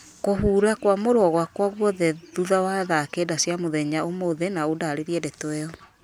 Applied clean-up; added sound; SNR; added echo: none; none; none; none.